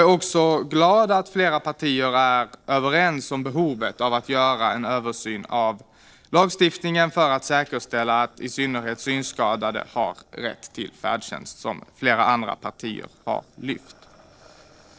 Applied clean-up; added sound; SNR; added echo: neural separator model SepFormer DNS4.